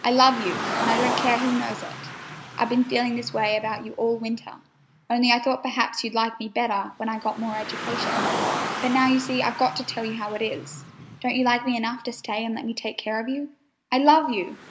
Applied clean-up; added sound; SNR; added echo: none; Car; 8 dB; none.